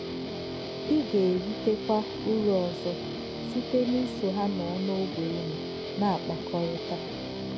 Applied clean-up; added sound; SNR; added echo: none; Guitar; 5 dB; none.